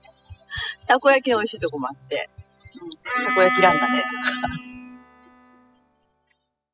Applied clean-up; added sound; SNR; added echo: classical method spectral subtraction.